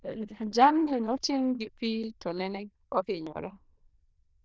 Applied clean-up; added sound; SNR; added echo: neural diffusion model UNIVERSE++.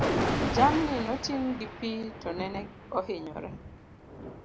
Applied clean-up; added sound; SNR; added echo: none; Thunder; 1 dB; none.